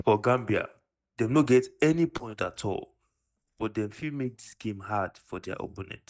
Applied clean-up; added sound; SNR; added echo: neural mask model DeepFilterNet 3.